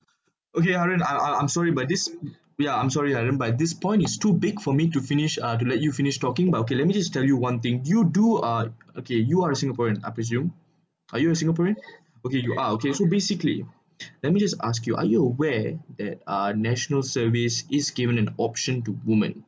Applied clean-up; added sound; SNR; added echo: none; none; none; none.